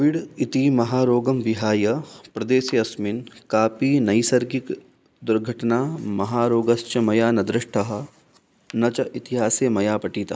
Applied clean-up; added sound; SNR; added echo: none; none; none; none.